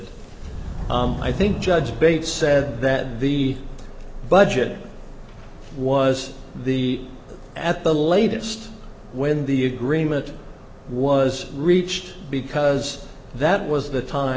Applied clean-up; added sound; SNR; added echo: none; Subway, metro, underground; 15 dB; none.